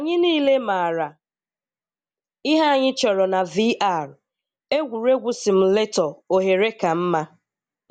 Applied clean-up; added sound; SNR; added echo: none; none; none; none.